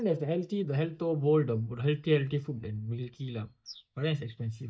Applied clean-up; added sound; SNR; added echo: neural mask model DeepFilterNet 3.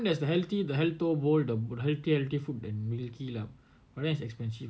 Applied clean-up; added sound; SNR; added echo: none; none; none; none.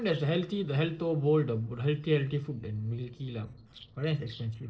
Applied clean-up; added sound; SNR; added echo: neural separator model SepFormer DNS4.